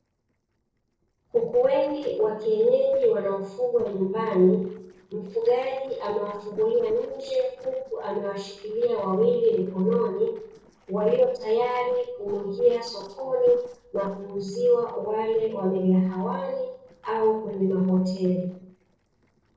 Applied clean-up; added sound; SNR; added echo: neural separator model SepFormer DNS4.